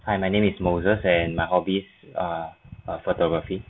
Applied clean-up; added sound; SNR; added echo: none; none; none; none.